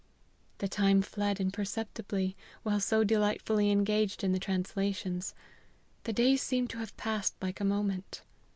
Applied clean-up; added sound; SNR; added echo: none; none; none; none.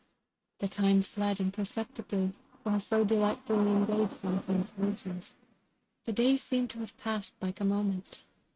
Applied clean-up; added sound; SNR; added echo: neural mask model RNNoise.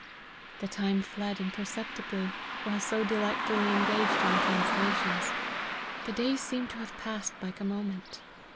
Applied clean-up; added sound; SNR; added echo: none; Car passing by; 0 dB; none.